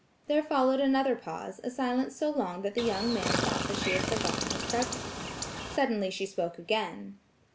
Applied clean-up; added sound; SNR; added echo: none; Chirp, tweet; 1 dB; none.